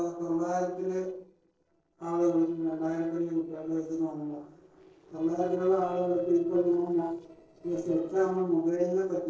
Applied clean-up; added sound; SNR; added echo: neural separator model SepFormer DNS4.